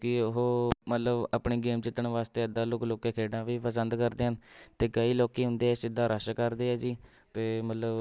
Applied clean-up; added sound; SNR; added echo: none; none; none; none.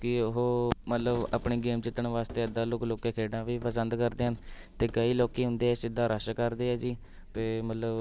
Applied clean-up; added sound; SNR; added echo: none; Coin (dropping); 15 dB; none.